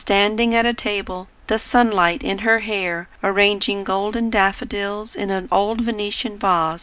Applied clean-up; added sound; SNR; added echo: none; none; none; none.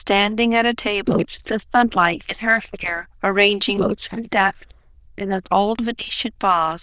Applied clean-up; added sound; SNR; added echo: neural diffusion model UNIVERSE++.